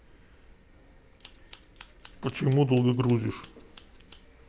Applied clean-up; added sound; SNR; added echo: none; Scissors; 11 dB; none.